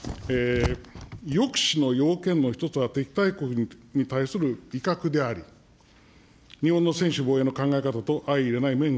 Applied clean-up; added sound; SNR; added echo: none; none; none; none.